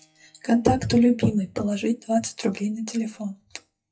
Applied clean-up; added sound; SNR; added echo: classical method WPE with log-MMSE.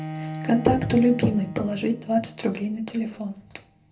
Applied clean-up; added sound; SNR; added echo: none; Bowed string instrument; 13 dB; reverberation time 0.3 s.